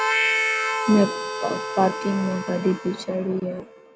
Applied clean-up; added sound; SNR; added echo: none; Harmonica; 2 dB; none.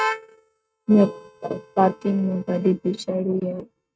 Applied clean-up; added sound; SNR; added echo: neural mask model RNNoise.